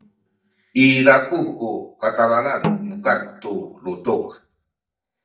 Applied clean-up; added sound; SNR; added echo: neural mask model DeepFilterNet 3.